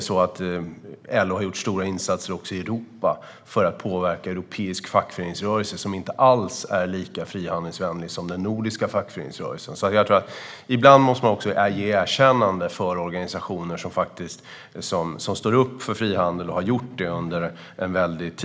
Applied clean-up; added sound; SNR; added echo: none; none; none; none.